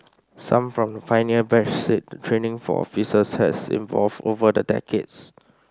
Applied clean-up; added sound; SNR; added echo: none; none; none; none.